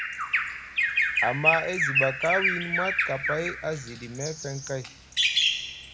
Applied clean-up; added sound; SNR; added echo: none; Bird vocalization, bird call, bird song; -4 dB; none.